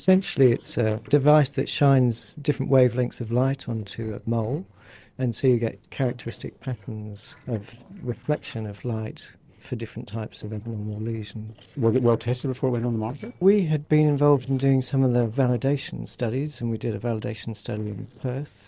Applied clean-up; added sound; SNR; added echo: neural separator model SepFormer DNS4.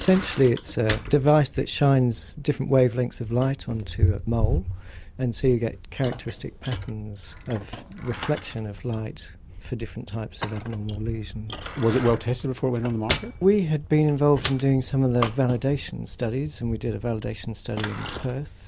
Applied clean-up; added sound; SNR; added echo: none; Bicycle; 8 dB; none.